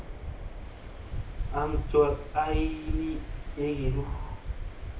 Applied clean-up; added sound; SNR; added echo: none; Waves, surf; 1 dB; reverberation time 0.6 s.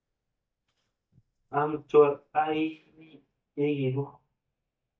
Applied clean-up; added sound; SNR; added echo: neural mask model DeepFilterNet 3.